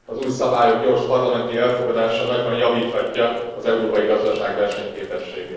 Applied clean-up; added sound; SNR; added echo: neural separator model SepFormer DNS4.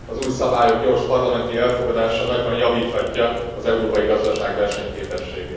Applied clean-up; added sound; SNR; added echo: none; Crack; 15 dB; reverberation time 1.1 s.